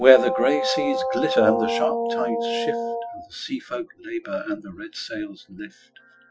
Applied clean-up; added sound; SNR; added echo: classical method Wiener filter.